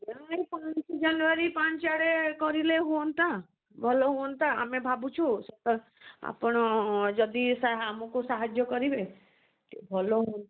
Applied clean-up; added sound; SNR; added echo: none; none; none; none.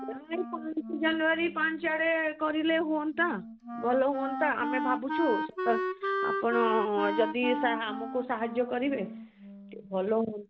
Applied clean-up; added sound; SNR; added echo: none; Wind instrument, woodwind instrument; 6 dB; none.